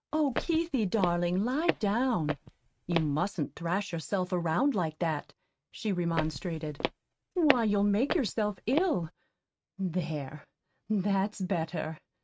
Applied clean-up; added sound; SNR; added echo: neural mask model RNNoise.